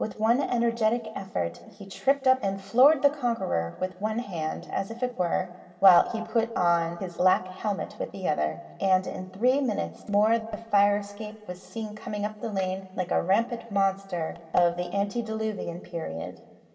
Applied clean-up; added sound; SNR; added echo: none; none; none; reverberation time 1.7 s.